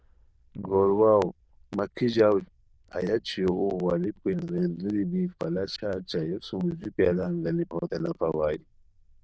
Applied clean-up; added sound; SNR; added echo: neural diffusion model UNIVERSE++.